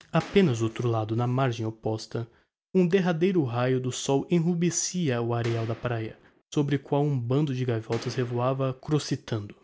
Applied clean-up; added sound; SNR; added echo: none; Boom; 19 dB; none.